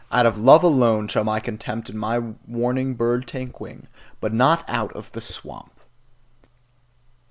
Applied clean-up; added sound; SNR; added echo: none; none; none; none.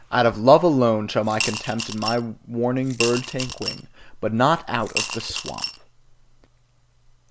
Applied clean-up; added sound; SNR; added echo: none; Coin (dropping) / Glass; 8 dB; none.